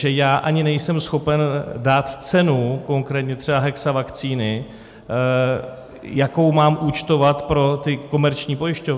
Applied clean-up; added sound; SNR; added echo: none; none; none; none.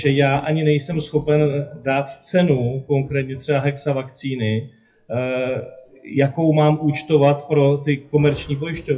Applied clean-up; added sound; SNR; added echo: classical method WPE with log-MMSE.